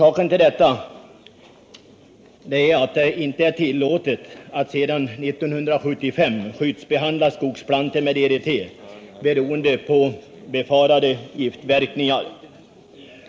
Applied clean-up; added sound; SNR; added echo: none; none; none; reverberation time 0.3 s.